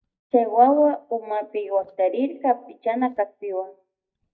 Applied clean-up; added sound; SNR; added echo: neural mask model DeepFilterNet 3.